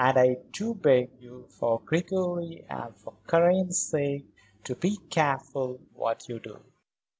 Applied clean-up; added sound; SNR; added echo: none; none; none; none.